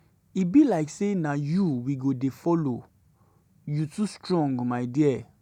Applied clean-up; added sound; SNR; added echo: none; none; none; none.